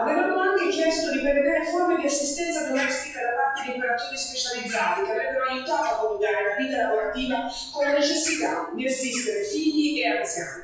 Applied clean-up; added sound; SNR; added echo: classical method WPE with log-MMSE.